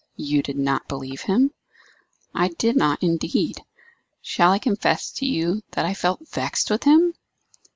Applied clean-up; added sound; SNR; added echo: none; none; none; none.